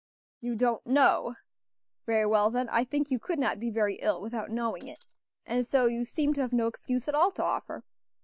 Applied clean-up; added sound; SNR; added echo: neural mask model DeepFilterNet 3.